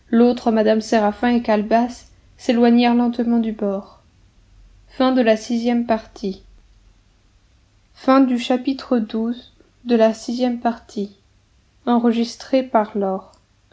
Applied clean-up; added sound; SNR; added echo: none; none; none; none.